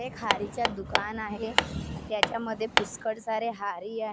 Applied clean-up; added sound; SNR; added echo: none; Hammer; -2 dB; none.